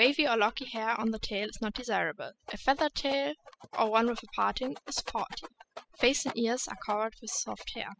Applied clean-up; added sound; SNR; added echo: classical method spectral subtraction.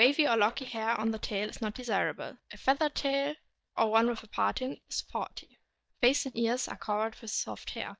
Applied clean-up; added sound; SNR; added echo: neural mask model DeepFilterNet 3.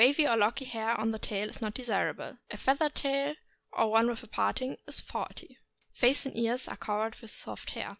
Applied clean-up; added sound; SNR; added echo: none; none; none; none.